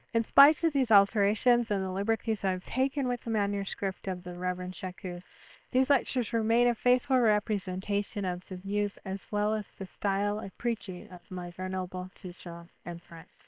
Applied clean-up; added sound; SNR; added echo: neural separator model SepFormer WHAM!.